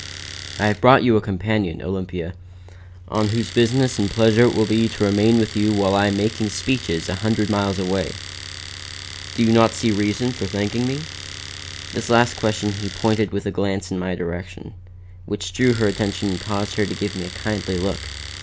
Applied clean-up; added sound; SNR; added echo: none; Domestic sounds, home sounds; 14 dB; none.